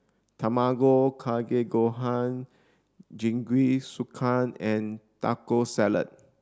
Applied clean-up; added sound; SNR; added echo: none; none; none; none.